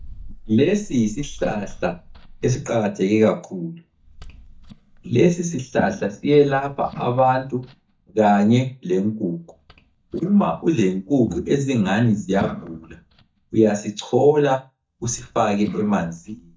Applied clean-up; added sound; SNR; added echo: neural mask model DeepFilterNet 3.